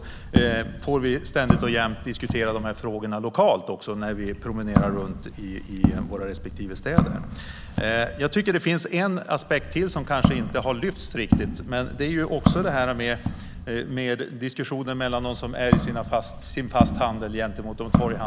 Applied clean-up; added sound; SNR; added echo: none; Walk, footsteps; 1 dB; none.